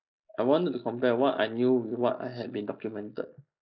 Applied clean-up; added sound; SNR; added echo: neural mask model Resemble Enhance denoiser.